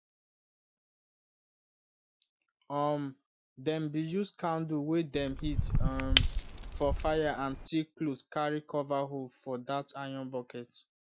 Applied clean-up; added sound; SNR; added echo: none; Shatter / Crushing; -5 dB; none.